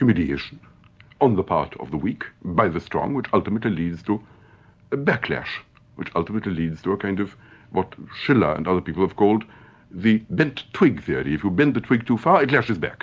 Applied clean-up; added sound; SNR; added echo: none; none; none; none.